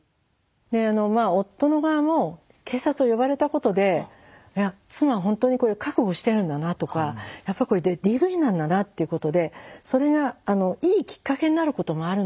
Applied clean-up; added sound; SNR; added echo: none; none; none; none.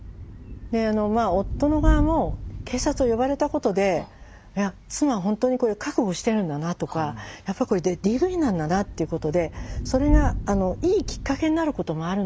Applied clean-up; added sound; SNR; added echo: none; Thunder / Rain; 6 dB; none.